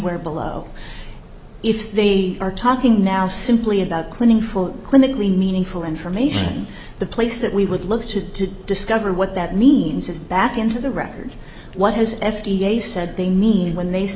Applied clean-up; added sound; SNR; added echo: none; none; none; none.